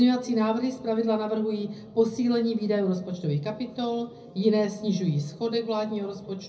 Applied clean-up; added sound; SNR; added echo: none; none; none; reverberation time 0.4 s.